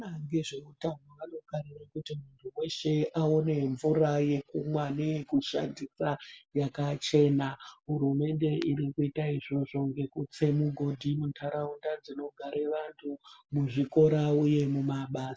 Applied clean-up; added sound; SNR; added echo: none; none; none; none.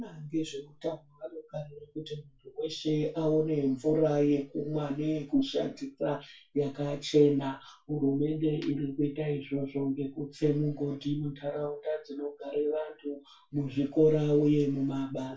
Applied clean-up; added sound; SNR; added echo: none; none; none; reverberation time 0.2 s.